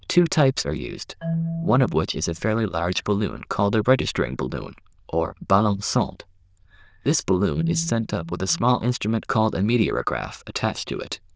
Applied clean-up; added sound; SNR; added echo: neural diffusion model UNIVERSE++.